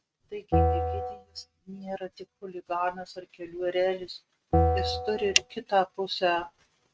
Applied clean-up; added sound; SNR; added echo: neural mask model RNNoise.